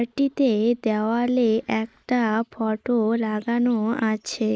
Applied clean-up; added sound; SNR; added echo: neural mask model Resemble Enhance denoiser.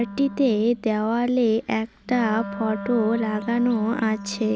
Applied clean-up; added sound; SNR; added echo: none; Wind instrument, woodwind instrument; 13 dB; none.